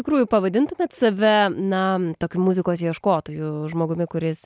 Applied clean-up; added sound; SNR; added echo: none; none; none; none.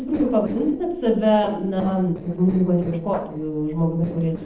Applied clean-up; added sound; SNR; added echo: neural separator model SepFormer DNS4.